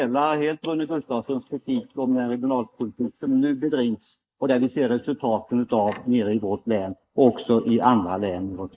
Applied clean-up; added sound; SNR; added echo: neural mask model Resemble Enhance denoiser.